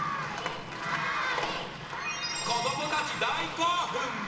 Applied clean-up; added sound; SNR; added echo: none; Chirp, tweet; 14 dB; reverberation time 2.4 s.